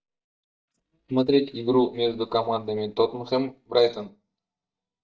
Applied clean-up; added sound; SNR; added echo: neural mask model DeepFilterNet 3.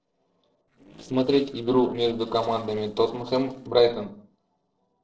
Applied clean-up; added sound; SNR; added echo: neural separator model SepFormer DNS4.